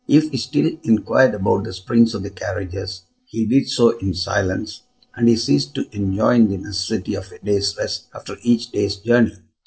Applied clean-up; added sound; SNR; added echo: neural separator model SepFormer DNS4.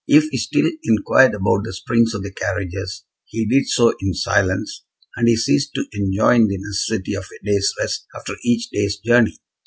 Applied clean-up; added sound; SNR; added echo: none; none; none; none.